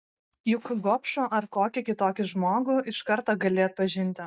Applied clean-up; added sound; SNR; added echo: neural mask model DeepFilterNet 3.